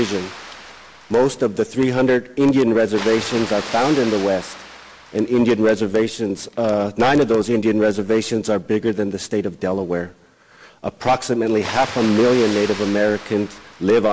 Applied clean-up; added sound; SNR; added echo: none; Water; 16 dB; none.